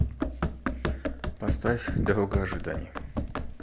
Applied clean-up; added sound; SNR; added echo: none; Run; -1 dB; none.